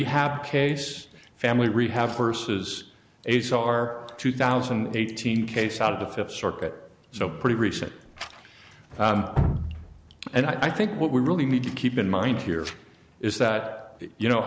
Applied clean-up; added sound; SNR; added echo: none; Drip; 13 dB; none.